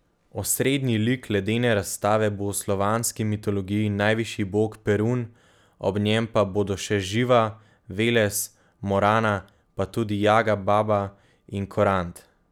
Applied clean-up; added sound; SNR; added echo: none; none; none; none.